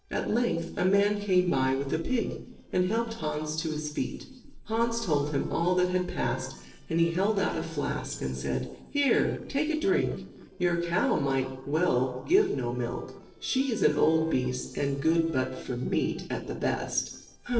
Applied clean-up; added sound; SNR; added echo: neural separator model SepFormer DNS4.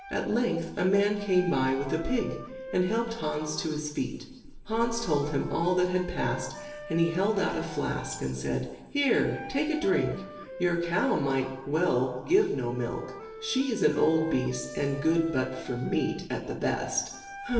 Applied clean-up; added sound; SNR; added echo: none; Wind instrument, woodwind instrument; 16 dB; reverberation time 1.0 s.